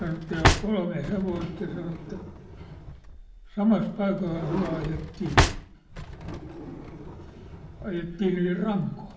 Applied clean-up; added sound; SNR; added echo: none; Drawer open or close; 1 dB; reverberation time 0.6 s.